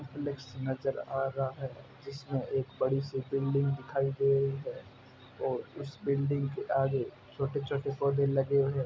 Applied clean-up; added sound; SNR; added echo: none; none; none; none.